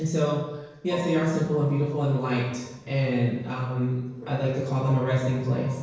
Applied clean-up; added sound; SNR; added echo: neural separator model SepFormer DNS4.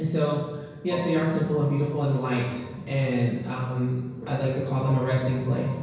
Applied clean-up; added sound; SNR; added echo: none; Organ; 18 dB; reverberation time 1.0 s.